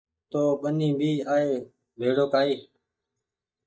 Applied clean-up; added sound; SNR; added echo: neural mask model DeepFilterNet 3.